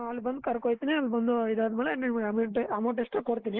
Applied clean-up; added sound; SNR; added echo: neural mask model Resemble Enhance denoiser.